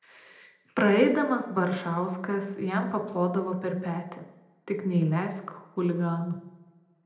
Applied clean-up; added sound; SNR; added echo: none; none; none; reverberation time 0.7 s.